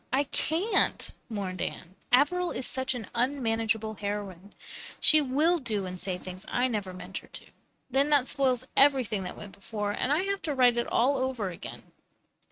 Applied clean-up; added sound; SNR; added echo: neural mask model RNNoise.